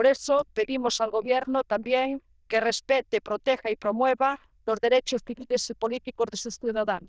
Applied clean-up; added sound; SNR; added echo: neural diffusion model UNIVERSE++.